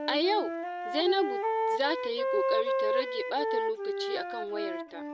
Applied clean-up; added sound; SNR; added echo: none; Wind instrument, woodwind instrument; -1 dB; none.